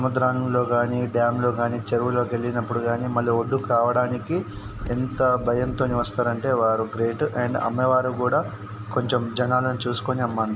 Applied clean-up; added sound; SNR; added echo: none; Wind; 13 dB; none.